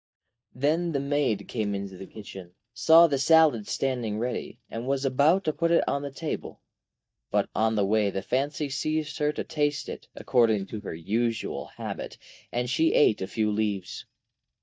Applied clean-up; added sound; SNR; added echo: neural mask model DeepFilterNet 3.